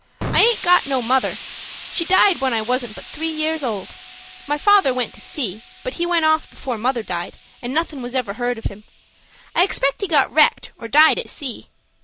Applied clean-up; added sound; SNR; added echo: none; Explosion; 13 dB; none.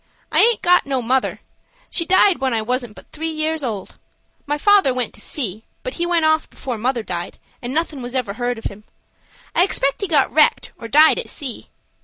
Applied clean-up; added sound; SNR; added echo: none; none; none; none.